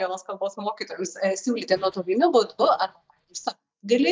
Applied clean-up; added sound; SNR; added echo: neural mask model DeepFilterNet 3.